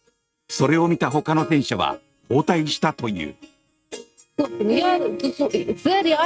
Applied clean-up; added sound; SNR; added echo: neural mask model RNNoise.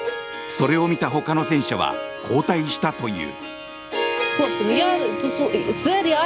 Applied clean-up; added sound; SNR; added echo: none; Harp; 5 dB; none.